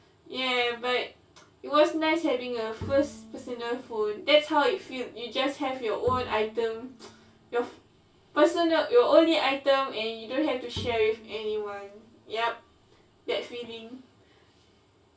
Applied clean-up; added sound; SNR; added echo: none; Bowed string instrument; 18 dB; reverberation time 0.2 s.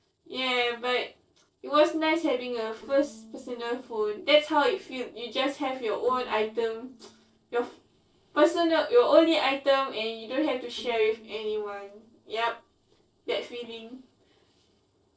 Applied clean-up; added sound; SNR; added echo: neural separator model SepFormer DNS4.